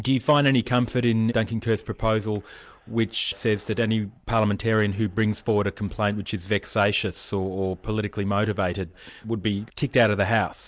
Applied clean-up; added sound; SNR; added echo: none; none; none; none.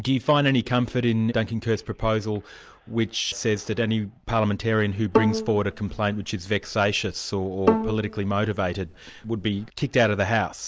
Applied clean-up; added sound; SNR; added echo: none; Bowed string instrument; 4 dB; none.